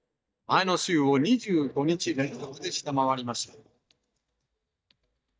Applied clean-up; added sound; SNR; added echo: neural mask model DeepFilterNet 3.